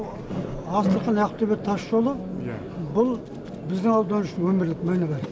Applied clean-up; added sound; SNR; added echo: none; none; none; none.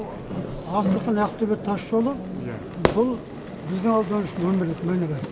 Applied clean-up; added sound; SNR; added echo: none; Fire / Fireworks; 10 dB; none.